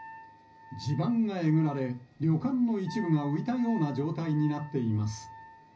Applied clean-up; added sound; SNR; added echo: none; Wind instrument, woodwind instrument; 19 dB; reverberation time 0.4 s.